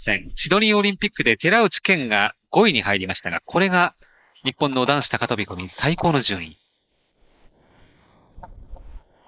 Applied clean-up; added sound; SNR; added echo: neural mask model Resemble Enhance denoiser.